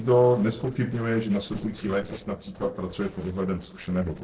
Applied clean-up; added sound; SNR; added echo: neural separator model SepFormer DNS4.